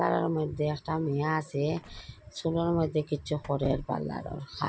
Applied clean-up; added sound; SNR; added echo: none; Door / Car; 17 dB; none.